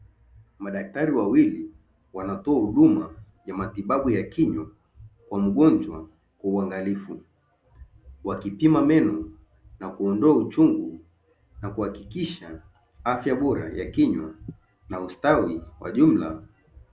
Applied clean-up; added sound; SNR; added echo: none; none; none; none.